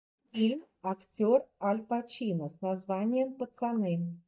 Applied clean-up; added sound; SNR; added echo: neural mask model DeepFilterNet 3.